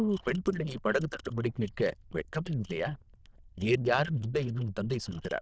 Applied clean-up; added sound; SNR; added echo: neural diffusion model UNIVERSE++.